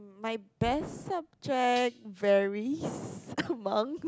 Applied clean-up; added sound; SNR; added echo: none; Knock + Dishes, pots, and pans; 19 dB; none.